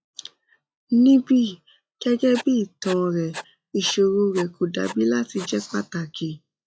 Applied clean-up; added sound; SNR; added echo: classical method log-MMSE.